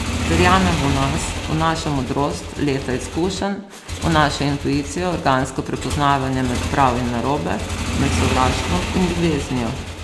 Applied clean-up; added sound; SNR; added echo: none; Motorcycle / Engine; 4 dB; none.